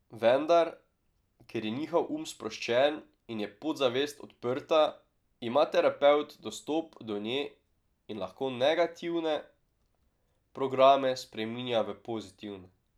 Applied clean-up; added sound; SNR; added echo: none; none; none; none.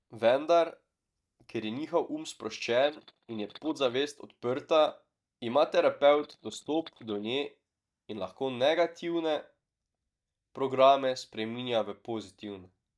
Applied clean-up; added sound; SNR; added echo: neural mask model DeepFilterNet 3.